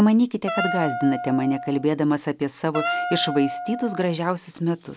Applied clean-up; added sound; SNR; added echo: none; Wind instrument, woodwind instrument; 7 dB; none.